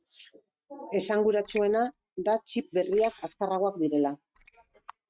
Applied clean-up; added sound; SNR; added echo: neural mask model RNNoise.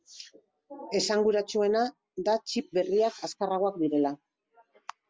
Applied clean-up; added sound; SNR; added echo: none; none; none; none.